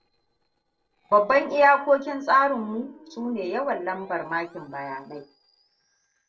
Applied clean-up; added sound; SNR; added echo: neural separator model SepFormer DNS4.